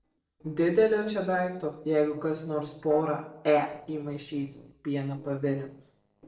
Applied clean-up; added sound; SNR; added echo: neural separator model SepFormer DNS4.